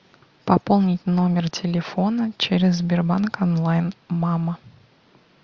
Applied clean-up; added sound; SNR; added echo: none; none; none; none.